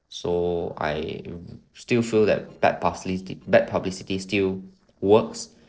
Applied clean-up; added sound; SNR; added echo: neural separator model SepFormer DNS4.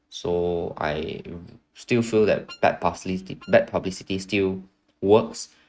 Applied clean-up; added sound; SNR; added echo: neural mask model RNNoise.